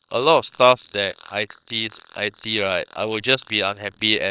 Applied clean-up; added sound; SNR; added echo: neural separator model SepFormer WHAMR!.